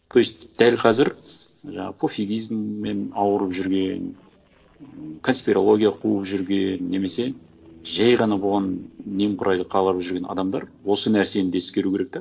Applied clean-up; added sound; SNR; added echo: neural separator model SepFormer DNS4.